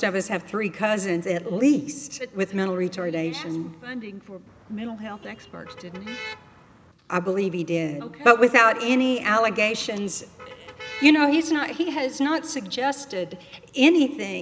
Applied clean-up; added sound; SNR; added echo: none; Motor vehicle (road); 19 dB; none.